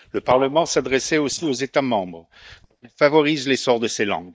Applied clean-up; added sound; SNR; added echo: neural mask model DeepFilterNet 3.